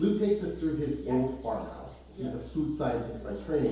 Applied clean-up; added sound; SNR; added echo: none; Bird vocalization, bird call, bird song; 17 dB; reverberation time 2.2 s.